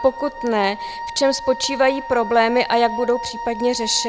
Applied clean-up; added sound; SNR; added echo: none; Wind instrument, woodwind instrument; 10 dB; none.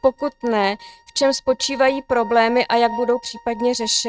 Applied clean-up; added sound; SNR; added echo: neural mask model RNNoise.